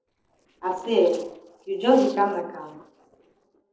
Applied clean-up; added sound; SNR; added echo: neural separator model SepFormer DNS4.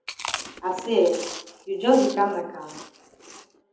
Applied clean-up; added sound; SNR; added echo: none; Chewing, mastication; 13 dB; reverberation time 0.8 s.